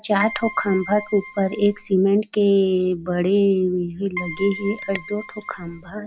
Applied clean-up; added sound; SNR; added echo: none; Keyboard (musical); 14 dB; none.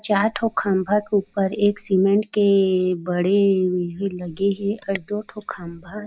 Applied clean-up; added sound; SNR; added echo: neural mask model Resemble Enhance denoiser.